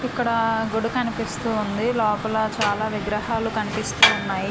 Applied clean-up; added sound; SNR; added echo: none; Mechanisms; 13 dB; none.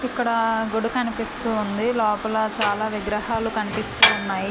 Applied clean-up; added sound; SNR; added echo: none; none; none; none.